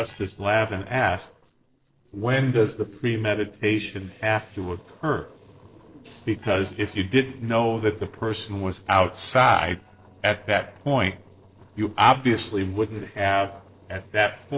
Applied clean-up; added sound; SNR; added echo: neural separator model SepFormer DNS4.